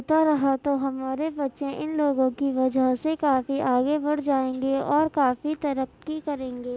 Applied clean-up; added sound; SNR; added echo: none; none; none; none.